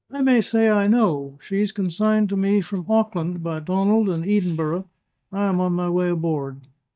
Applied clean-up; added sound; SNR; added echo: neural mask model DeepFilterNet 3.